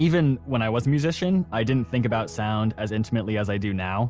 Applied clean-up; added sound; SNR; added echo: none; none; none; none.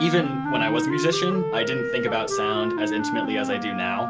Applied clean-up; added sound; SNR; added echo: none; Wind instrument, woodwind instrument; 1 dB; reverberation time 0.2 s.